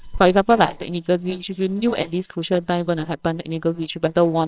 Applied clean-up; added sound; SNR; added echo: neural separator model SepFormer WHAMR!.